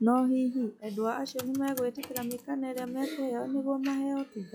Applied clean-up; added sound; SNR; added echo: classical method log-MMSE.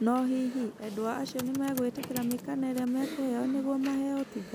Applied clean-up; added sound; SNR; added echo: none; Computer keyboard; 12 dB; none.